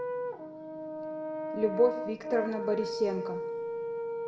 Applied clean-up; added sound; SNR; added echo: none; Brass instrument; 3 dB; reverberation time 0.9 s.